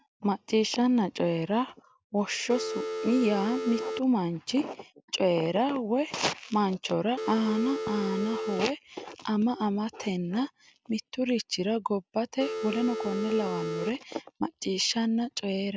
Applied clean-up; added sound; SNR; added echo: none; Telephone; 4 dB; none.